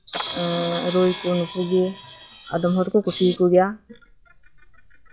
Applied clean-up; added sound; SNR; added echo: classical method log-MMSE.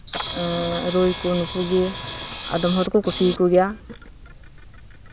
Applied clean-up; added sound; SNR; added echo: none; Camera; 10 dB; none.